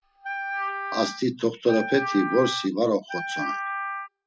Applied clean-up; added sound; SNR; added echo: classical method spectral subtraction.